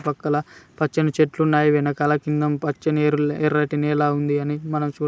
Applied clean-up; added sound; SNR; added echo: none; none; none; none.